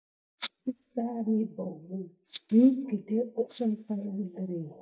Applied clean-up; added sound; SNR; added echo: neural mask model DeepFilterNet 3.